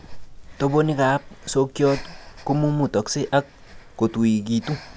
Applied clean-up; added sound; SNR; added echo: none; Breathing; 18 dB; none.